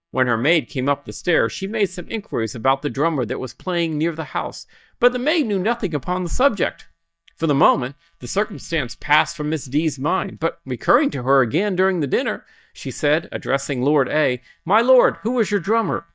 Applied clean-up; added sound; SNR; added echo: neural mask model DeepFilterNet 3.